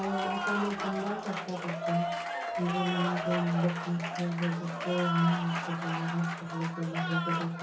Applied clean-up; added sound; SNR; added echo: none; Applause; 3 dB; reverberation time 0.7 s.